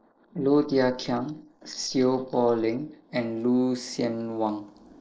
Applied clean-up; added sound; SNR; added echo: neural mask model Resemble Enhance denoiser.